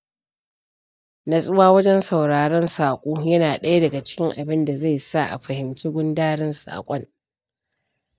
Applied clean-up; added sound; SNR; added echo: neural mask model DeepFilterNet 3.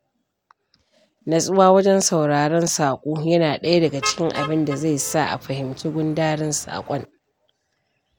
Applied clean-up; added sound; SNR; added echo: none; Motor vehicle (road); 14 dB; none.